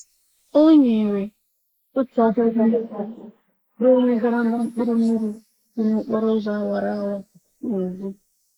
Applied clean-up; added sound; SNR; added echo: neural mask model Resemble Enhance denoiser.